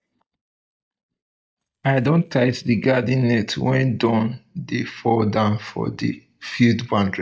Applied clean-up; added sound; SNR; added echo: neural mask model DeepFilterNet 3.